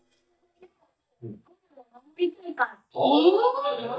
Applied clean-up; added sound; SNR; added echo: neural mask model DeepFilterNet 3.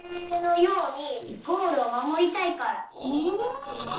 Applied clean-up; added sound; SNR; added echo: neural separator model SepFormer DNS4.